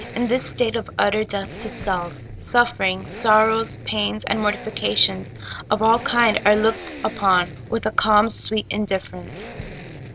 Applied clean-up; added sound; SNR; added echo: none; Accelerating, revving, vroom; 15 dB; none.